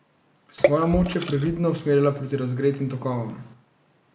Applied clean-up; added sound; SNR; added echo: none; Water / Splash, splatter; 6 dB; none.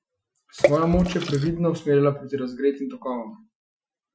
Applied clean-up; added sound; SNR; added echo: classical method Wiener filter.